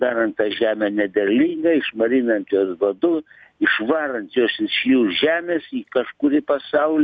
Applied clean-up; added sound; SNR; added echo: none; none; none; none.